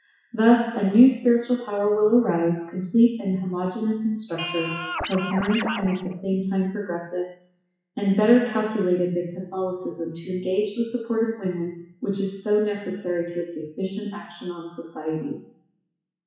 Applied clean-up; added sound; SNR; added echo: classical method WPE with log-MMSE.